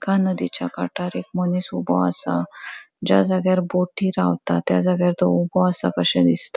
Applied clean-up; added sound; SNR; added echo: none; none; none; none.